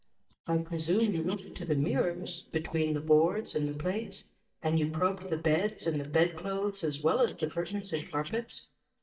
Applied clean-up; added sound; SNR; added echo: neural mask model DeepFilterNet 3.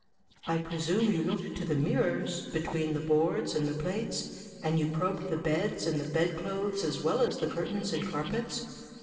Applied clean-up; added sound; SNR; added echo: neural separator model SepFormer DNS4.